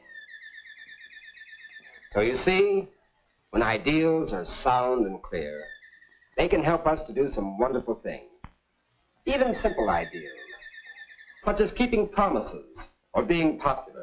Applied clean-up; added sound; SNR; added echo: classical method log-MMSE.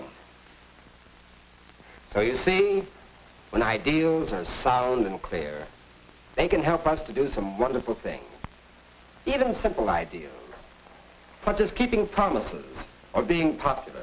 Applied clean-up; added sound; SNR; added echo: none; none; none; none.